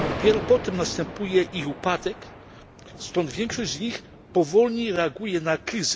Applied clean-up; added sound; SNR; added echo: none; Thunder; 11 dB; none.